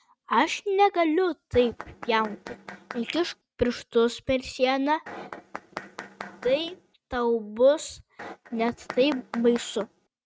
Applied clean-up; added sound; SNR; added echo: neural mask model RNNoise.